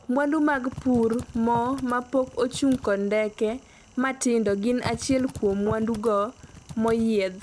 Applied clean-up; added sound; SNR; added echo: none; Typing; 19 dB; none.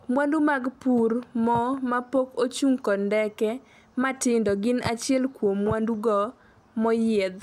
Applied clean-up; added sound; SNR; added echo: none; none; none; none.